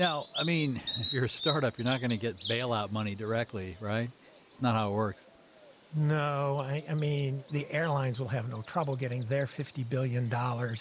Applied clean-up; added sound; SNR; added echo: none; Bird vocalization, bird call, bird song; 10 dB; none.